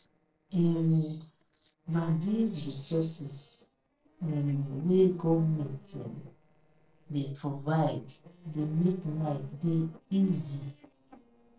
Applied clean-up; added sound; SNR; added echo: neural separator model SepFormer DNS4.